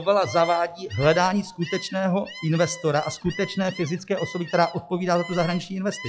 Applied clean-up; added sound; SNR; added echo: classical method log-MMSE.